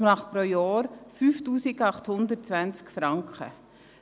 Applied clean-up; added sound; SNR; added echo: none; none; none; none.